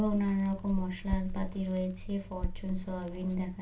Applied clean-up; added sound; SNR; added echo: none; Crackle; 5 dB; reverberation time 0.2 s.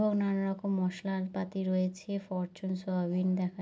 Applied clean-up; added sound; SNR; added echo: none; none; none; none.